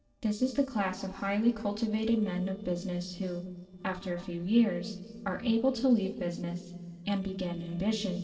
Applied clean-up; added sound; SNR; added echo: neural separator model SepFormer DNS4.